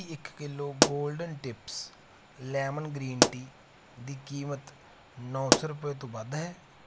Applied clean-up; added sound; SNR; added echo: none; Explosion; -3 dB; none.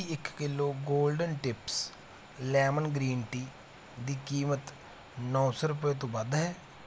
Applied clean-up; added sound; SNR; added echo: none; none; none; none.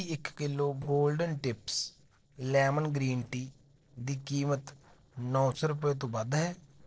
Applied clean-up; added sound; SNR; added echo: neural separator model SepFormer DNS4.